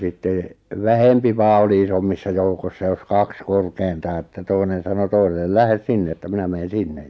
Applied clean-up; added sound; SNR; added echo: none; none; none; none.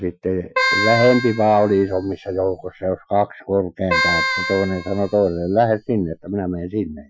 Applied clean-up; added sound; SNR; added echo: classical method Wiener filter.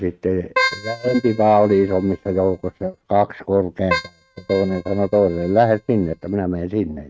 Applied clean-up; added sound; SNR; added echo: neural mask model RNNoise.